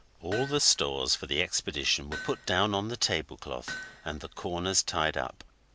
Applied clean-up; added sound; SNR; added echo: none; Hammer; 15 dB; none.